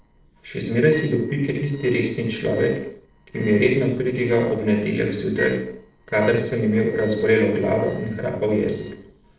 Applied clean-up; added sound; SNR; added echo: neural separator model SepFormer DNS4.